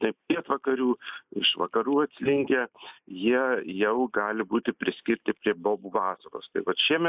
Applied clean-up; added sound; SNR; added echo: neural mask model Resemble Enhance denoiser.